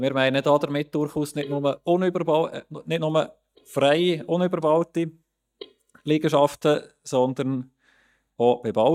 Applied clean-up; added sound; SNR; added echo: neural mask model DeepFilterNet 3.